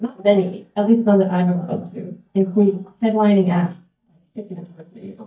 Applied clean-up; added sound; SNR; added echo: neural mask model DeepFilterNet 3.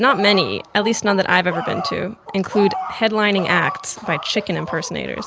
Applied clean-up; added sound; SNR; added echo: none; none; none; none.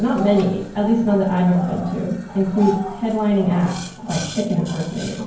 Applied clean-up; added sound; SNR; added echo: none; Boiling; 18 dB; reverberation time 0.9 s.